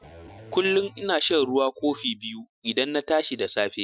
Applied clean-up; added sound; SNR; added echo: classical method Wiener filter.